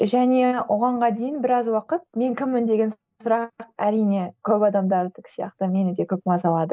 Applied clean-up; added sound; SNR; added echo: neural mask model Resemble Enhance denoiser.